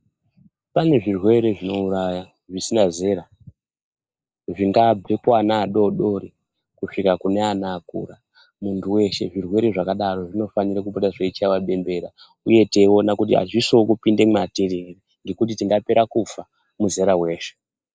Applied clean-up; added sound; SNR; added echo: neural mask model Resemble Enhance denoiser.